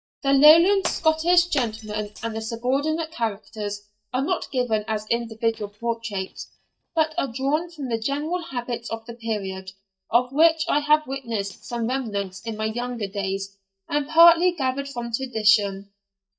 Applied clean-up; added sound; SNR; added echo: neural mask model DeepFilterNet 3.